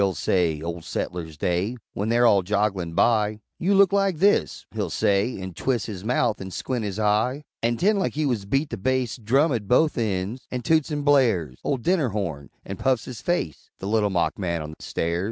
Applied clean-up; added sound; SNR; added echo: none; none; none; none.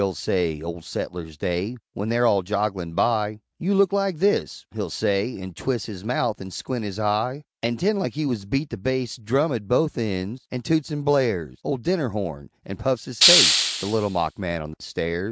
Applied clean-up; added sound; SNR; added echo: none; Hiss; -4 dB; none.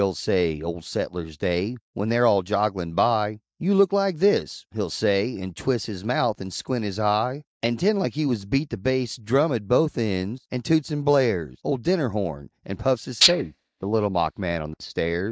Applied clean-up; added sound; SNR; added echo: neural mask model DeepFilterNet 3.